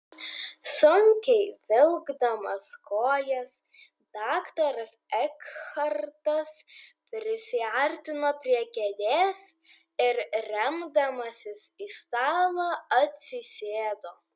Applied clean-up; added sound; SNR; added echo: none; none; none; none.